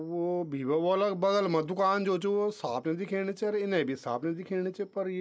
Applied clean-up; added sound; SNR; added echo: none; none; none; none.